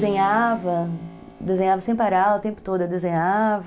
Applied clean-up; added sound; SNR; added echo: none; Keyboard (musical); 20 dB; none.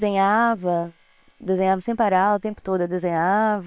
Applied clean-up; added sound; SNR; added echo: neural separator model SepFormer WHAM!.